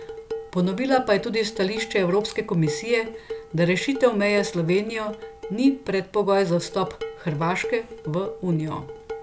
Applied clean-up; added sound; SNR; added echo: none; Dishes, pots, and pans; 13 dB; none.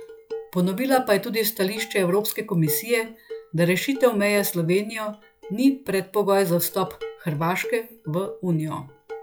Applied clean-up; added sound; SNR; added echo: classical method log-MMSE.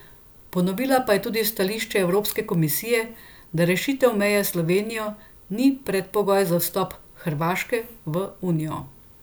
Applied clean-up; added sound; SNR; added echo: none; none; none; none.